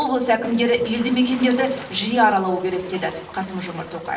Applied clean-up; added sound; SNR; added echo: none; Waves, surf; 17 dB; reverberation time 0.6 s.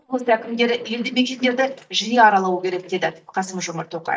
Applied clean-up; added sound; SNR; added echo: neural mask model DeepFilterNet 3.